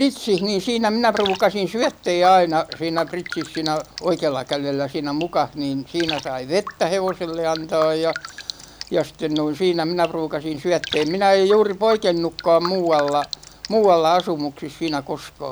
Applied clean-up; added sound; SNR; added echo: none; Raindrop; 16 dB; none.